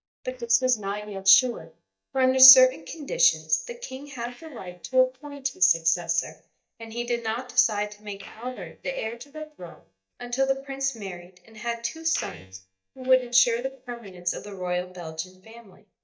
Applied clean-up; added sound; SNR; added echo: neural mask model DeepFilterNet 3.